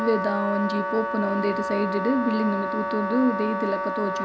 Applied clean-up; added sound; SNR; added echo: none; Wind instrument, woodwind instrument; 3 dB; none.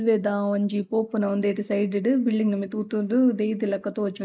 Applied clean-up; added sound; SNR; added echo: neural mask model Resemble Enhance denoiser.